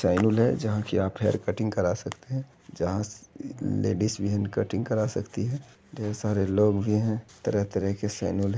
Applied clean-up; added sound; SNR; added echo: none; none; none; none.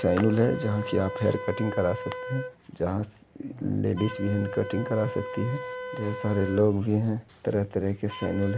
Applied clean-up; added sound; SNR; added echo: none; Wind instrument, woodwind instrument; 10 dB; none.